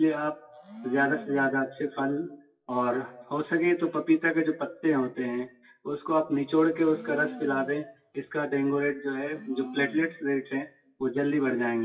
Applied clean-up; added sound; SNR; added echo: classical method WPE with log-MMSE.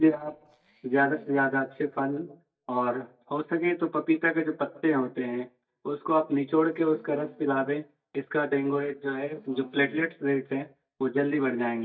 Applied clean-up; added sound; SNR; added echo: neural mask model DeepFilterNet 3.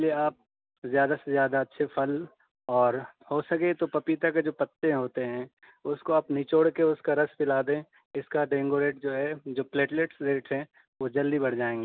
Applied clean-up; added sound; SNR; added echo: none; none; none; none.